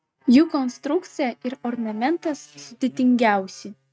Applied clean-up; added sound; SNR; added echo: neural mask model RNNoise.